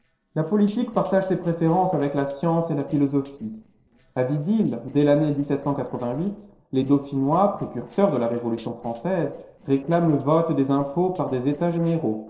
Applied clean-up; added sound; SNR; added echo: neural separator model SepFormer DNS4.